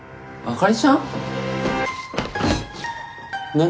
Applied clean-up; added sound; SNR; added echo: none; none; none; none.